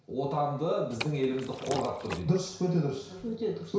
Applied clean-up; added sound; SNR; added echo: none; Liquid; 13 dB; reverberation time 0.6 s.